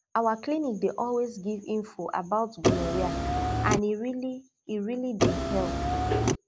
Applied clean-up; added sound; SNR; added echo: none; Car; -4 dB; none.